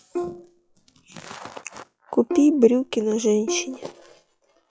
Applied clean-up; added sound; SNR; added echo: classical method log-MMSE.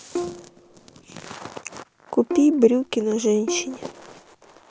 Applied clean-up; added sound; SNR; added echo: none; Bowed string instrument; 10 dB; none.